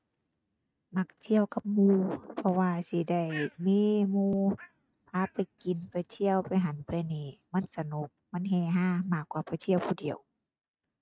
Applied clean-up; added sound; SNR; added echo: neural mask model RNNoise.